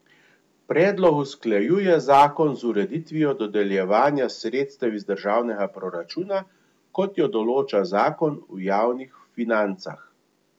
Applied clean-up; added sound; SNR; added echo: none; none; none; none.